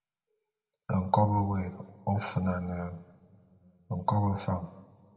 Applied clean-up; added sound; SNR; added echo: none; none; none; reverberation time 1.1 s.